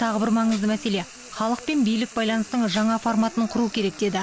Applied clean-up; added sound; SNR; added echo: none; Frying (food) + Dishes, pots, and pans; 19 dB; none.